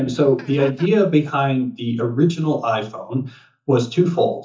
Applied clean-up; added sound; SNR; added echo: neural mask model DeepFilterNet 3.